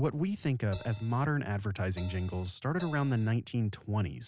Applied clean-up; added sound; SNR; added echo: none; Crash cymbal; 19 dB; none.